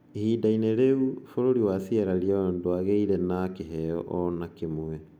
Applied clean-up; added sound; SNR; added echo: none; none; none; none.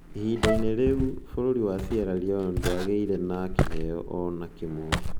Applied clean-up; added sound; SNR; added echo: none; Walk, footsteps + Wind instrument, woodwind instrument; 2 dB; none.